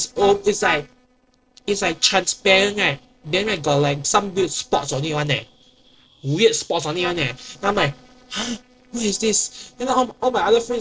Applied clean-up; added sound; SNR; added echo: neural separator model SepFormer DNS4.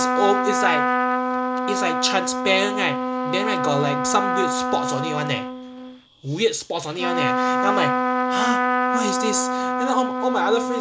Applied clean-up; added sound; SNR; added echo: none; Trumpet; -2 dB; none.